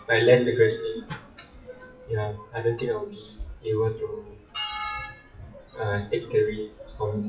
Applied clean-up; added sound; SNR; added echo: classical method WPE with log-MMSE.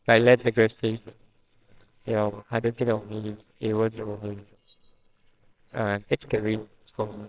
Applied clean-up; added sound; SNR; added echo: neural separator model SepFormer WHAMR!.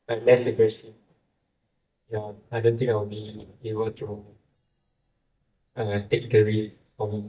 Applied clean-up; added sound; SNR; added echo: neural mask model DeepFilterNet 3.